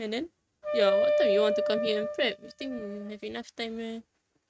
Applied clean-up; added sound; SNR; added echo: neural mask model RNNoise.